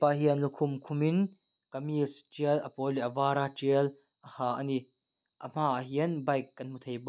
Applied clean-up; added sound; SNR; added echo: none; none; none; none.